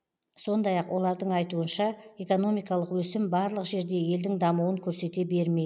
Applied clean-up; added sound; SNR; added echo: none; none; none; none.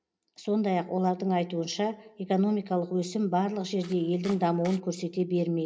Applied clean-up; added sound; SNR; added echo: none; Domestic sounds, home sounds; 19 dB; reverberation time 0.3 s.